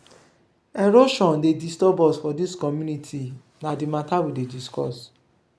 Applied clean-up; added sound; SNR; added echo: none; none; none; none.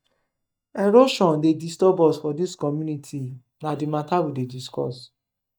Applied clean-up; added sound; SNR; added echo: neural mask model DeepFilterNet 3.